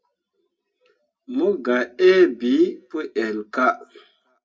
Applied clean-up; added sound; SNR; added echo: none; none; none; reverberation time 0.2 s.